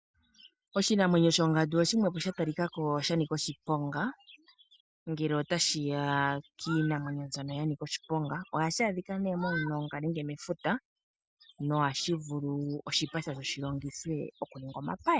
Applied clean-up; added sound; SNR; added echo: none; none; none; none.